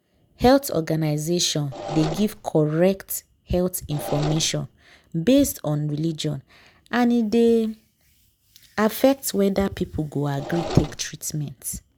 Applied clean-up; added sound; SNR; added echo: none; Engine / Mechanisms; 10 dB; none.